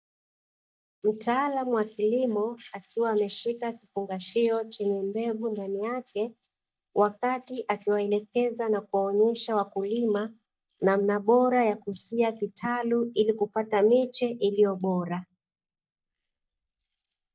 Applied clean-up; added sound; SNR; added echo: neural mask model DeepFilterNet 3.